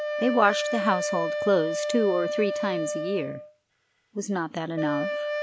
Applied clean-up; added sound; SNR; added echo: none; Wind instrument, woodwind instrument; 3 dB; none.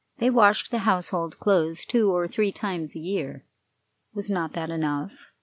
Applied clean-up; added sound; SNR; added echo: none; none; none; none.